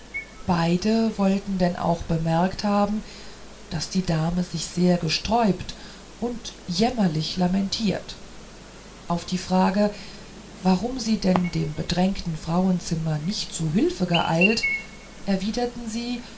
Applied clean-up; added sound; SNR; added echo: none; Chirp, tweet; 13 dB; reverberation time 0.5 s.